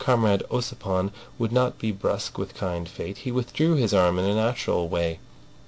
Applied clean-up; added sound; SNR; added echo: none; none; none; none.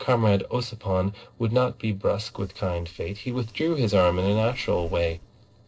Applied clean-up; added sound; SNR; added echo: neural separator model SepFormer DNS4.